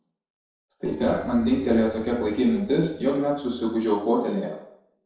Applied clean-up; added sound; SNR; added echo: neural separator model SepFormer DNS4.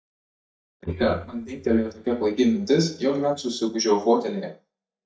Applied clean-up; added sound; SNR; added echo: neural mask model DeepFilterNet 3.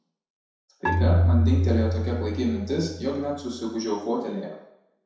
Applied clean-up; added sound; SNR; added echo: none; Marimba, xylophone; -3 dB; reverberation time 0.7 s.